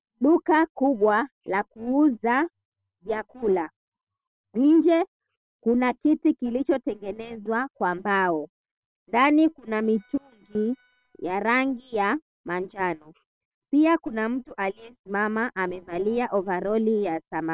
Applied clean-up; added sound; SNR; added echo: neural separator model SepFormer WHAM!.